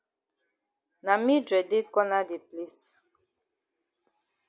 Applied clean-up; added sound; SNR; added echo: none; none; none; none.